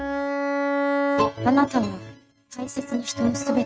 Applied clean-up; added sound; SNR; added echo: neural mask model RNNoise.